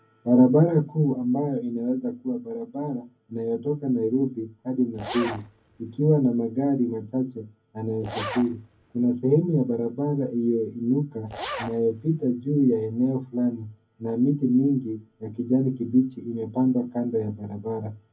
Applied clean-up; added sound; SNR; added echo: none; Zipper (clothing); 11 dB; reverberation time 0.3 s.